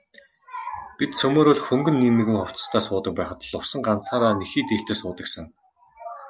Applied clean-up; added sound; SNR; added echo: none; none; none; none.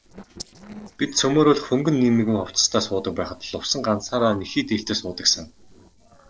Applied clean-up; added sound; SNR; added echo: neural separator model SepFormer DNS4.